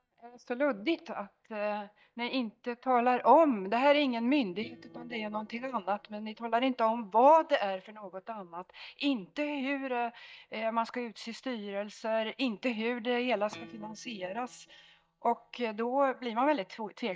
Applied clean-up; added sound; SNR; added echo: neural mask model DeepFilterNet 3.